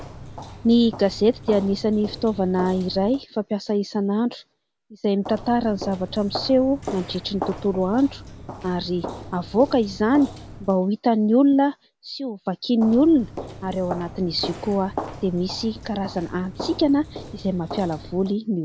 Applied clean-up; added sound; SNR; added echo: none; Walk, footsteps; 14 dB; none.